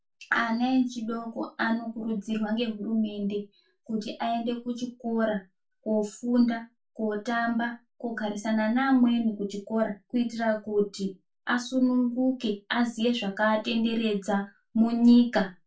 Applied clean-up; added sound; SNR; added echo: none; none; none; reverberation time 0.2 s.